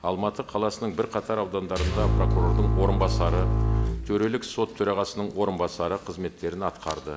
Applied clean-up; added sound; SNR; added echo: none; Bowed string instrument; -4 dB; none.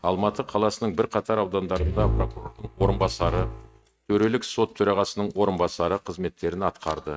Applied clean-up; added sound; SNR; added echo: neural mask model RNNoise.